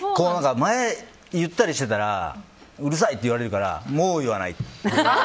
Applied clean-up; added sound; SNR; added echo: none; none; none; none.